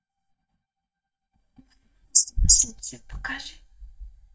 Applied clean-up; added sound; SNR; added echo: neural mask model DeepFilterNet 3.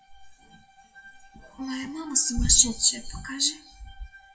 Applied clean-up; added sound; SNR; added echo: classical method WPE with log-MMSE.